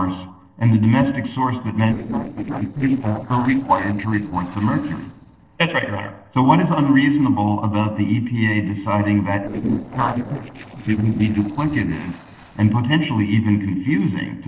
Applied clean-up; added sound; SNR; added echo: neural separator model SepFormer DNS4.